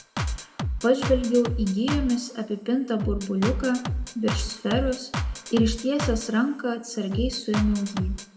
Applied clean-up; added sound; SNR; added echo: none; Drum kit; 5 dB; reverberation time 0.8 s.